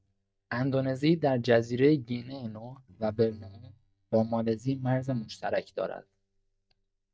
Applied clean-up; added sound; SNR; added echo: neural mask model DeepFilterNet 3.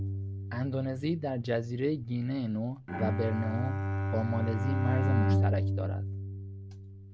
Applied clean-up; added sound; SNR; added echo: none; Bowed string instrument; -2 dB; none.